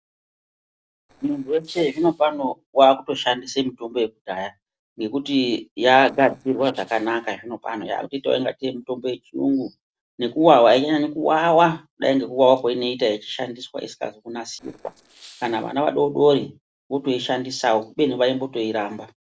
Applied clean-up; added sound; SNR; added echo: neural separator model SepFormer DNS4.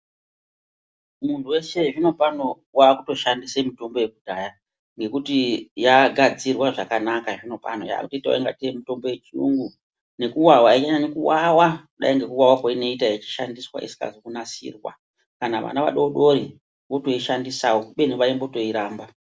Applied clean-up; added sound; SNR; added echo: none; none; none; none.